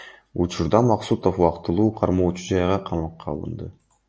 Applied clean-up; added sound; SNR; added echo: none; none; none; none.